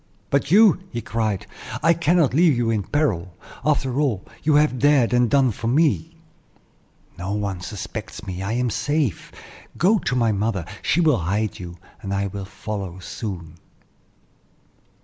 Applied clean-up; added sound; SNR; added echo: none; none; none; none.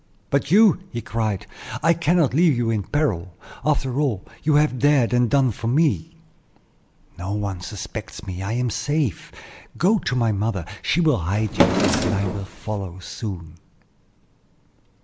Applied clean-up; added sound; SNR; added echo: none; Drawer open or close; 0 dB; none.